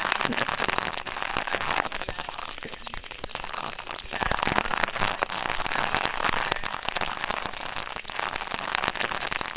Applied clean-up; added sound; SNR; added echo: neural separator model SepFormer WHAMR!.